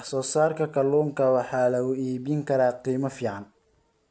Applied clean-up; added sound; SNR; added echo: none; none; none; none.